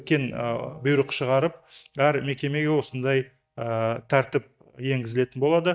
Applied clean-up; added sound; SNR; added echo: neural mask model DeepFilterNet 3.